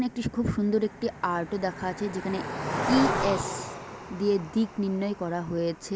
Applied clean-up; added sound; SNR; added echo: none; Cricket; 6 dB; none.